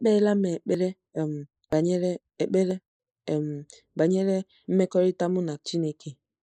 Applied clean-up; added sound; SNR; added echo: neural mask model Resemble Enhance denoiser.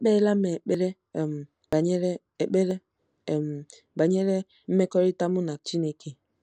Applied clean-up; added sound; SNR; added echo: none; none; none; none.